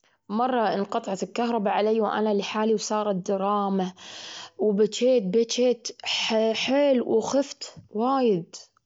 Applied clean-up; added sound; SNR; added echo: none; none; none; none.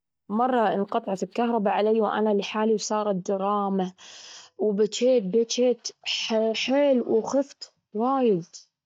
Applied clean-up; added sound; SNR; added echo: neural mask model DeepFilterNet 3.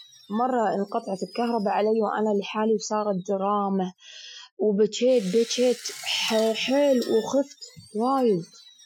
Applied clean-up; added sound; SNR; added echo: classical method Wiener filter.